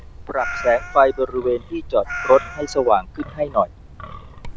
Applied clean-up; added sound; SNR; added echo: none; Meow + Wind; 12 dB; none.